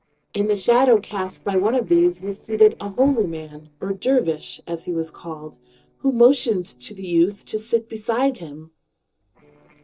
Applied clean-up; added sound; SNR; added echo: neural separator model SepFormer DNS4.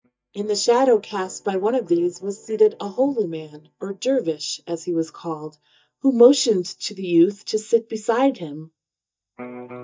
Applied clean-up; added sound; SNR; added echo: neural mask model DeepFilterNet 3.